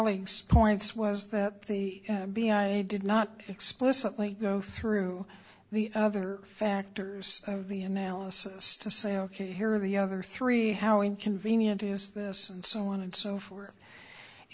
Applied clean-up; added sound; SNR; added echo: none; none; none; none.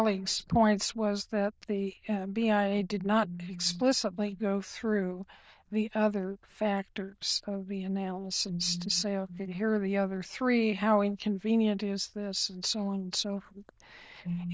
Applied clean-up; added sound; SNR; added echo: neural diffusion model UNIVERSE++.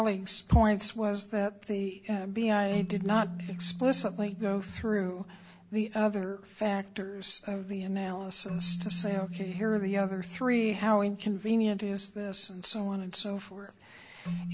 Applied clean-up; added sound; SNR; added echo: none; Keyboard (musical); 12 dB; none.